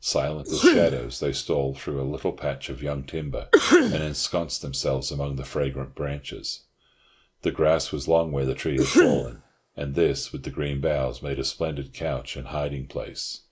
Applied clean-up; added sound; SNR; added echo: neural mask model Resemble Enhance denoiser.